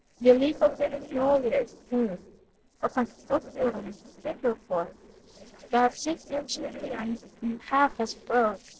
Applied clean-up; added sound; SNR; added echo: neural separator model SepFormer DNS4.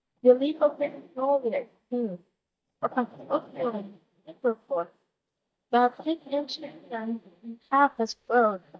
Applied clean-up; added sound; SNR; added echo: neural mask model DeepFilterNet 3.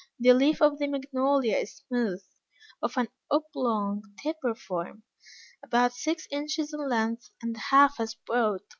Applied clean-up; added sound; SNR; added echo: none; none; none; none.